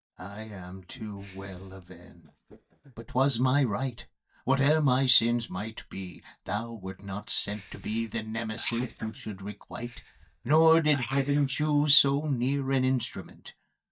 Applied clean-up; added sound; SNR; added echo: neural mask model DeepFilterNet 3.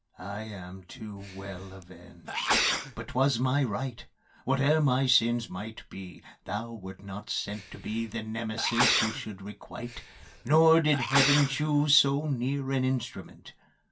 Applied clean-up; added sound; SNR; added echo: none; Sneeze; 4 dB; reverberation time 0.1 s.